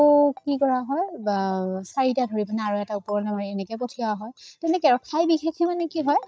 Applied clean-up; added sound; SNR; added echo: neural mask model DeepFilterNet 3.